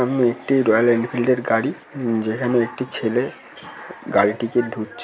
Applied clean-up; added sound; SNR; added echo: none; none; none; none.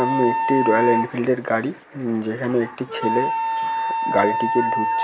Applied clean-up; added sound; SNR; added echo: none; Wind instrument, woodwind instrument; 1 dB; none.